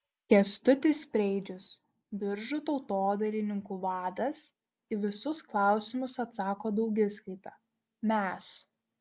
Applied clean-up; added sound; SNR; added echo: none; none; none; none.